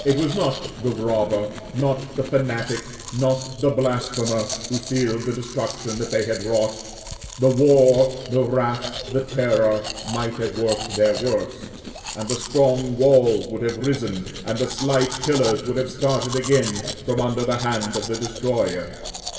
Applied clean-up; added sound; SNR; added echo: none; Domestic sounds, home sounds; 12 dB; reverberation time 1.8 s.